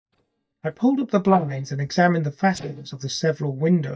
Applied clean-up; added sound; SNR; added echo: neural mask model DeepFilterNet 3.